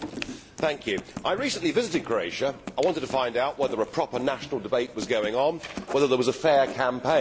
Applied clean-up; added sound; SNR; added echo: none; Writing; 16 dB; none.